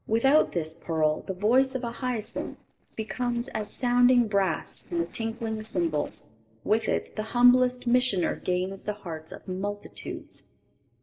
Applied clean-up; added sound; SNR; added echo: neural separator model SepFormer DNS4.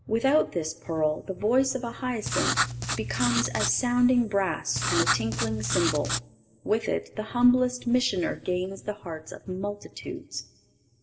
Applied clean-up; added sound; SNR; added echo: none; Writing; 2 dB; reverberation time 0.7 s.